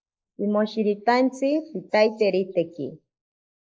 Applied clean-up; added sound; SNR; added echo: neural mask model Resemble Enhance denoiser.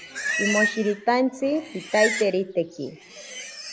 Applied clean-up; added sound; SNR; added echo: none; Livestock, farm animals, working animals; 5 dB; none.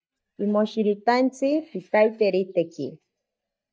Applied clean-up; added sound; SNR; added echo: neural mask model DeepFilterNet 3.